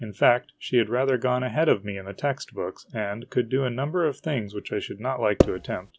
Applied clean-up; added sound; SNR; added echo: none; Percussion; -2 dB; none.